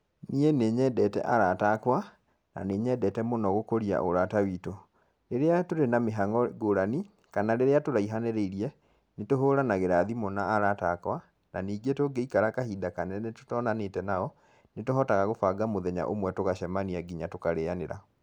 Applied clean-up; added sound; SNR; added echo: none; none; none; none.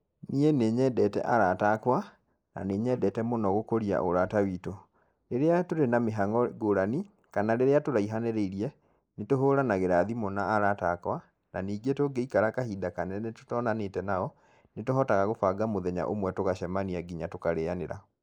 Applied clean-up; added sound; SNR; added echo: neural mask model Resemble Enhance denoiser.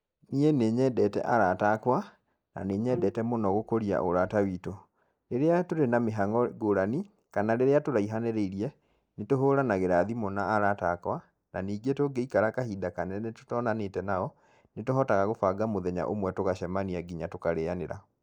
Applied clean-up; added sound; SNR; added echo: neural mask model DeepFilterNet 3.